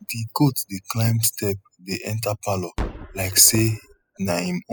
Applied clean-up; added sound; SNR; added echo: classical method spectral subtraction.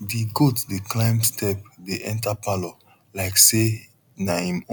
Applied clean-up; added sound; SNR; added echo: none; none; none; none.